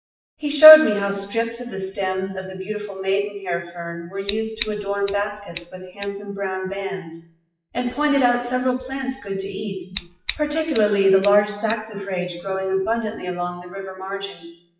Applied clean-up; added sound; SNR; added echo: classical method WPE with log-MMSE.